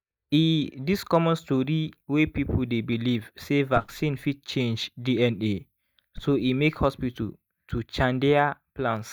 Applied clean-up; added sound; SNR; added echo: neural mask model DeepFilterNet 3.